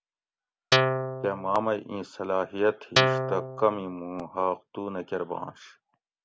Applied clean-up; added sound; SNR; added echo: none; Guitar; -4 dB; none.